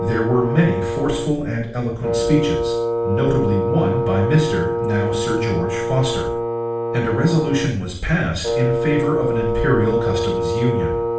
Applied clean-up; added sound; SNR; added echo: none; Wind instrument, woodwind instrument; 1 dB; reverberation time 0.5 s.